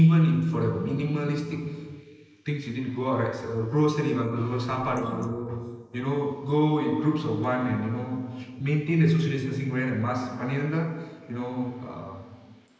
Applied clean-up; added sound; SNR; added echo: neural mask model Resemble Enhance denoiser.